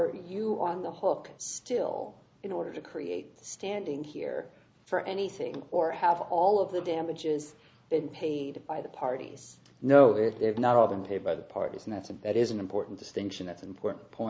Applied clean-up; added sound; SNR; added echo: none; none; none; none.